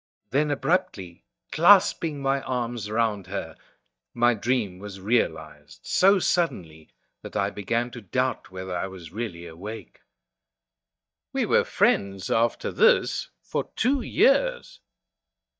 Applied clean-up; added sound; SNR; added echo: neural mask model DeepFilterNet 3.